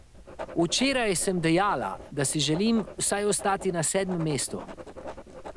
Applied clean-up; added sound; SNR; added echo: none; Writing; 14 dB; none.